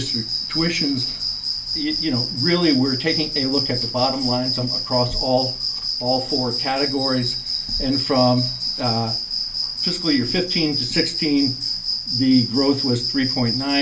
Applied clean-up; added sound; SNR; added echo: none; Cricket; 3 dB; reverberation time 0.2 s.